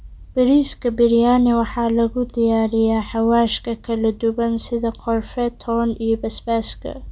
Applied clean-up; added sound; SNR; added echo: none; none; none; none.